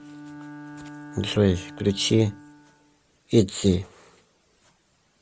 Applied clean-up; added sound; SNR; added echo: none; Bowed string instrument; 18 dB; none.